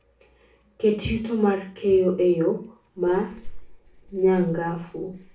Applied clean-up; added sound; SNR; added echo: none; Clock; 17 dB; reverberation time 0.3 s.